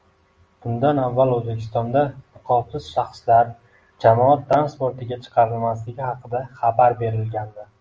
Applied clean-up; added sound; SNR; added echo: none; none; none; none.